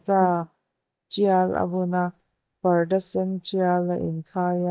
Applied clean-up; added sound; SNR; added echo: neural mask model DeepFilterNet 3.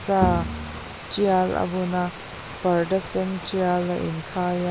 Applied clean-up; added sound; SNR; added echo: none; Bowed string instrument; 6 dB; none.